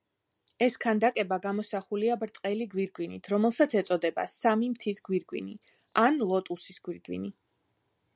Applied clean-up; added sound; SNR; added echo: none; none; none; none.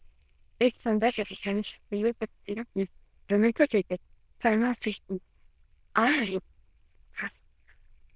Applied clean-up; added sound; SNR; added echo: neural diffusion model UNIVERSE++.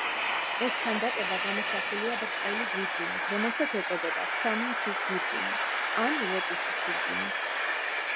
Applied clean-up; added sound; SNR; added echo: none; Train; -5 dB; none.